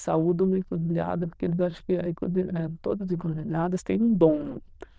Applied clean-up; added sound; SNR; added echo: neural diffusion model UNIVERSE++.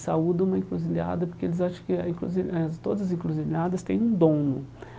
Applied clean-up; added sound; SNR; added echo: none; none; none; none.